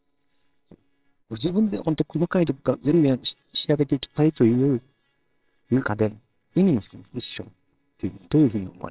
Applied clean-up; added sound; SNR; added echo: neural separator model SepFormer WHAMR!.